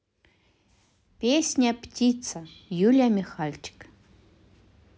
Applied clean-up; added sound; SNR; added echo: none; none; none; none.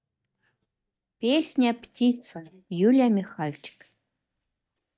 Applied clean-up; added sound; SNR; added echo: neural mask model DeepFilterNet 3.